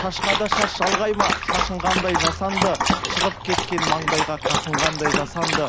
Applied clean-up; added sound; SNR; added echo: none; Dog; -3 dB; none.